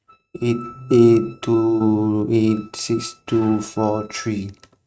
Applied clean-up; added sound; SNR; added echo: neural mask model RNNoise.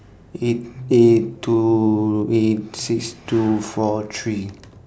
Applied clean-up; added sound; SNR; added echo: none; none; none; none.